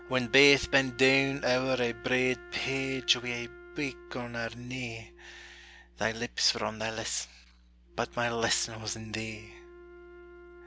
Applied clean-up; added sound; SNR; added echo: none; Wind instrument, woodwind instrument; 19 dB; none.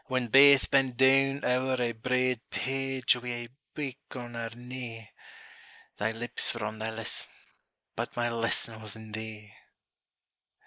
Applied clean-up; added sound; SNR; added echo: neural mask model Resemble Enhance denoiser.